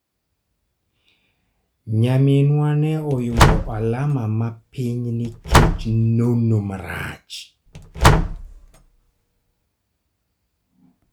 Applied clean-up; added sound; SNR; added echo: none; Slam; -2 dB; none.